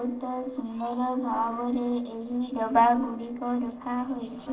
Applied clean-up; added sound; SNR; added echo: neural separator model SepFormer DNS4.